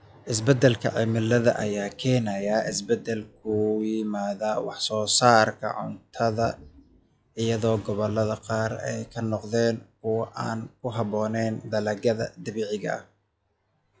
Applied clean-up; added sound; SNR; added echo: classical method log-MMSE.